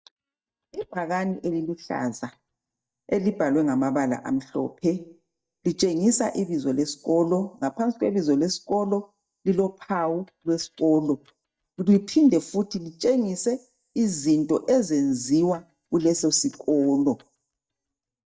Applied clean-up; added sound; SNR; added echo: neural mask model DeepFilterNet 3.